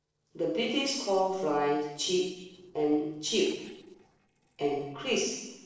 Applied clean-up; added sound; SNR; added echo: neural separator model SepFormer DNS4.